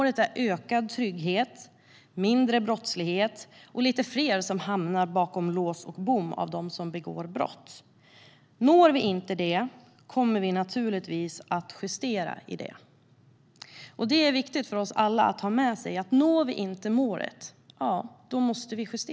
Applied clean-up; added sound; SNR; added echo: none; none; none; none.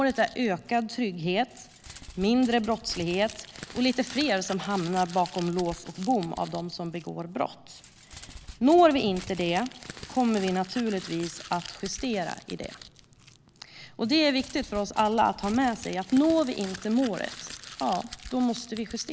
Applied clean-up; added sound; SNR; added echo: none; Crumpling, crinkling; 17 dB; none.